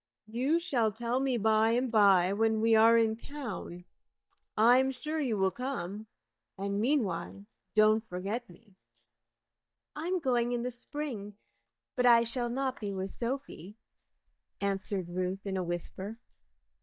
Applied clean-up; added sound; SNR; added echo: neural mask model DeepFilterNet 3.